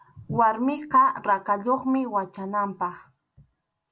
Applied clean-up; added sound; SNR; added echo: none; none; none; none.